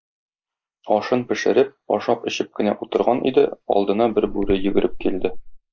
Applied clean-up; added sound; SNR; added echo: neural mask model Resemble Enhance denoiser.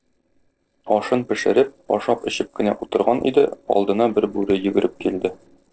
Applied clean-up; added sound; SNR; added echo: neural separator model SepFormer DNS4.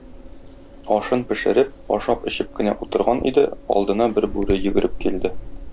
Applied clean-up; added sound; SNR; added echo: none; Cricket; 9 dB; none.